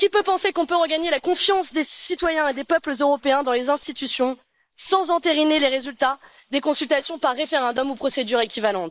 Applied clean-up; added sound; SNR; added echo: neural mask model Resemble Enhance denoiser.